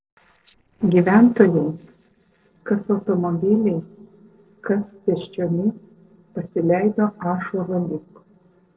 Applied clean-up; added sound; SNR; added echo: neural separator model SepFormer DNS4.